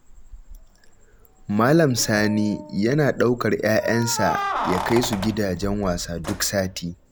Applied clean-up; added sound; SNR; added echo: none; Keys jangling; 10 dB; none.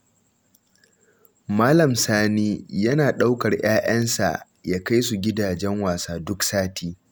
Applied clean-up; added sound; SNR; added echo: none; none; none; none.